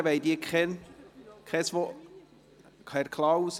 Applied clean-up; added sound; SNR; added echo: none; none; none; none.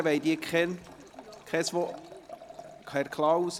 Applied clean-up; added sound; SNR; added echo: none; Liquid; 18 dB; none.